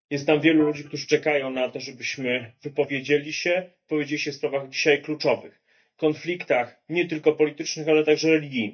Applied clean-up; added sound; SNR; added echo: neural mask model DeepFilterNet 3.